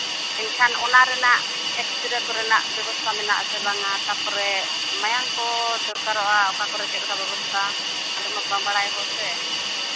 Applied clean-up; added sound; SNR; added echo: none; Hiss; 1 dB; none.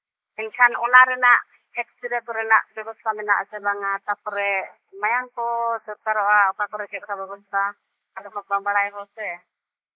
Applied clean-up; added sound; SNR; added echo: neural mask model Resemble Enhance denoiser.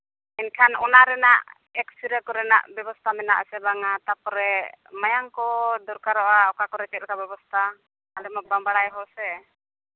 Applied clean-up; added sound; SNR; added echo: none; none; none; none.